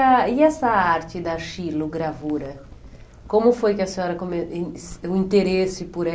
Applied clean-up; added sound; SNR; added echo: none; none; none; none.